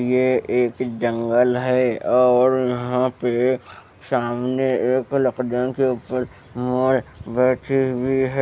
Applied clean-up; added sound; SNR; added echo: none; none; none; none.